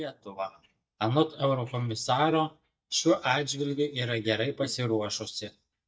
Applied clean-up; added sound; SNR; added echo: neural mask model DeepFilterNet 3.